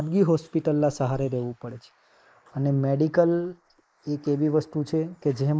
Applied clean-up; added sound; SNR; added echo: neural mask model Resemble Enhance denoiser.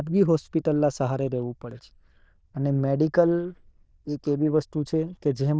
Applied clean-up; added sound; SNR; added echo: neural diffusion model UNIVERSE++.